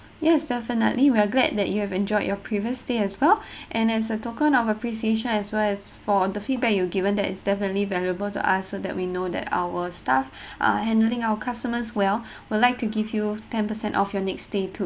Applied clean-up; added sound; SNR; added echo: none; none; none; none.